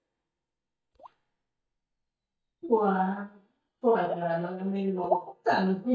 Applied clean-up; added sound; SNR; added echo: neural mask model DeepFilterNet 3.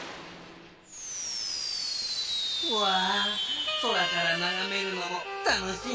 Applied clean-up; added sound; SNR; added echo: none; none; none; none.